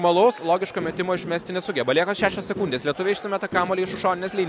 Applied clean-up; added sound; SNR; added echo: none; none; none; none.